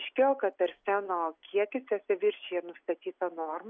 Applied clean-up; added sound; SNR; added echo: none; none; none; none.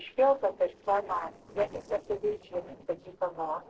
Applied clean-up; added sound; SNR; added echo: neural separator model SepFormer DNS4.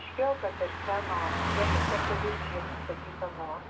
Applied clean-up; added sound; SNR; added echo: none; Car passing by; -2 dB; reverberation time 0.1 s.